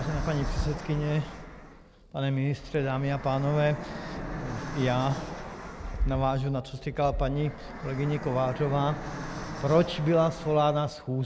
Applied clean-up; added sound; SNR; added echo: none; Fixed-wing aircraft, airplane; 11 dB; none.